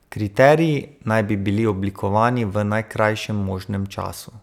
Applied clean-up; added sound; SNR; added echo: none; none; none; none.